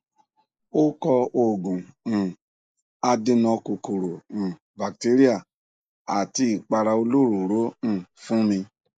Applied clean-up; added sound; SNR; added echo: neural mask model Resemble Enhance denoiser.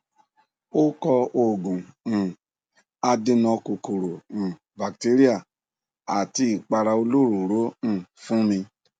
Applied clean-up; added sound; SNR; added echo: none; none; none; none.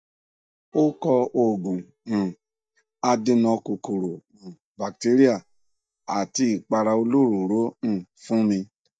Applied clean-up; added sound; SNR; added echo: neural mask model DeepFilterNet 3.